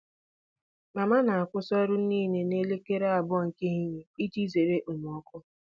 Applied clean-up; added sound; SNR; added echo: none; none; none; none.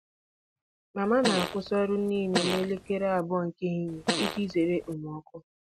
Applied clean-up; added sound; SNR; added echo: none; Fart; 4 dB; none.